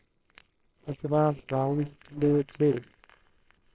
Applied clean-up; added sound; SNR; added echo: neural separator model SepFormer WHAMR!.